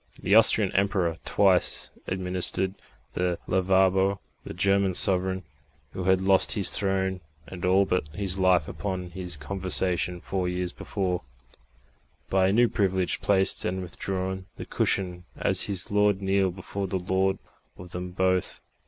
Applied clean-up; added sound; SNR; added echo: none; none; none; none.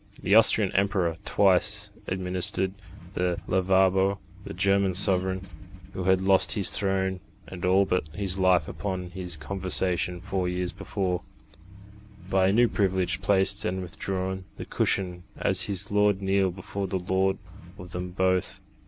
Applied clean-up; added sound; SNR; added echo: none; Accelerating, revving, vroom; 19 dB; none.